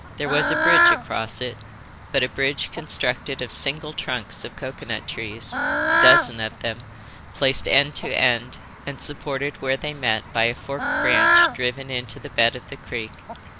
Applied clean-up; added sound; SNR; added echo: none; Bird / Fowl; 0 dB; none.